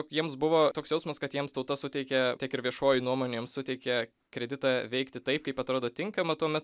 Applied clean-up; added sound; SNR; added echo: none; none; none; none.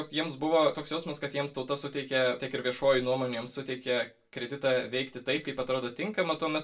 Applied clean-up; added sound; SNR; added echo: none; none; none; reverberation time 0.2 s.